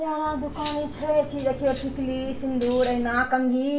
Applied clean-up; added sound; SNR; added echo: none; Cutlery, silverware; 11 dB; reverberation time 0.3 s.